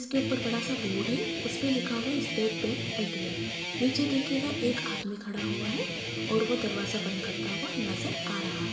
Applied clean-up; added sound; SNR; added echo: none; Guitar; 2 dB; reverberation time 2.0 s.